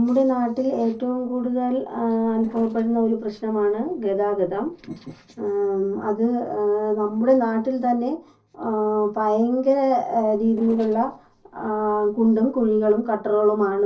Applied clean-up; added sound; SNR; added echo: neural separator model SepFormer DNS4.